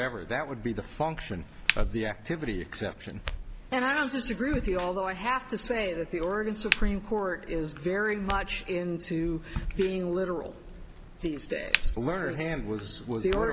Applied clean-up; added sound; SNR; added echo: none; Crack; 4 dB; none.